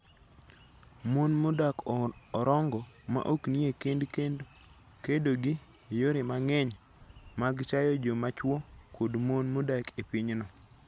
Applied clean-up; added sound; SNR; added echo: none; none; none; none.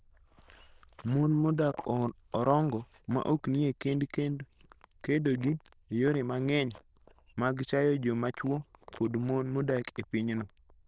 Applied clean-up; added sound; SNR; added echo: neural diffusion model UNIVERSE++.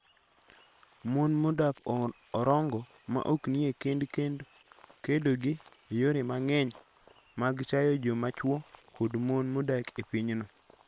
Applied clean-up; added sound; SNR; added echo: neural separator model SepFormer WHAM!.